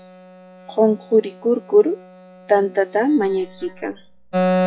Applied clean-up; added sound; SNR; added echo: classical method log-MMSE.